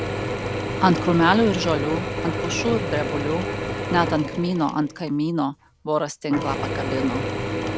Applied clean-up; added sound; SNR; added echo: none; Drill / Mechanisms; 4 dB; none.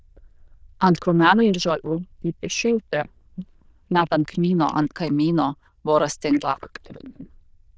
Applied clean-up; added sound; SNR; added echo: neural diffusion model UNIVERSE++.